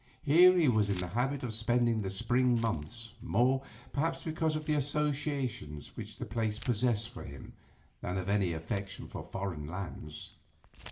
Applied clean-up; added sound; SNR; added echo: none; Keys jangling; 19 dB; reverberation time 0.5 s.